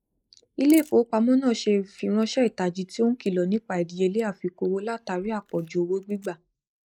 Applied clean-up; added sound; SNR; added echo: neural mask model Resemble Enhance denoiser.